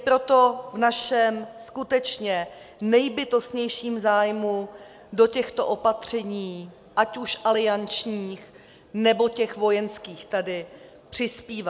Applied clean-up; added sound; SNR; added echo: none; none; none; none.